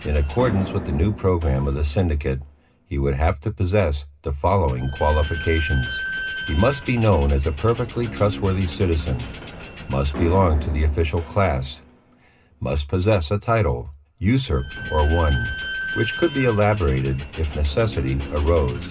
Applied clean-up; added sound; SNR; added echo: none; Squeak / Slam; 12 dB; reverberation time 0.2 s.